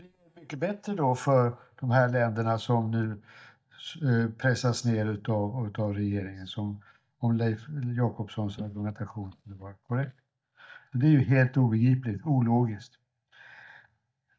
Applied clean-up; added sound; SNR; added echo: neural mask model DeepFilterNet 3.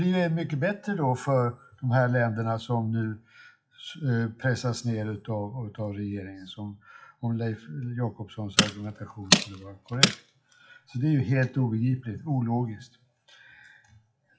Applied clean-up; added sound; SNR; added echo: classical method WPE with log-MMSE.